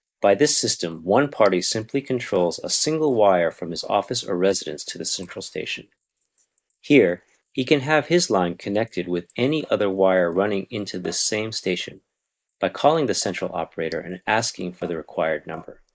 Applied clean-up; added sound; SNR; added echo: neural mask model Resemble Enhance denoiser.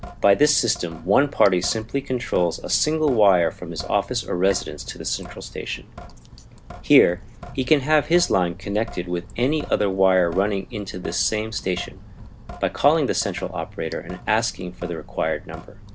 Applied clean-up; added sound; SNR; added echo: none; Drip / Sink (filling or washing); 16 dB; none.